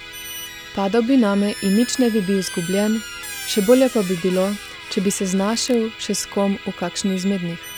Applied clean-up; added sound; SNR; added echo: none; Musical instrument + Squeak; 13 dB; none.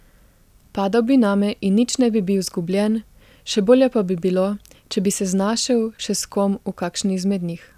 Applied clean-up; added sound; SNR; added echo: none; none; none; none.